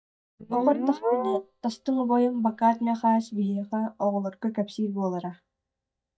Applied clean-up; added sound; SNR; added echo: neural mask model DeepFilterNet 3.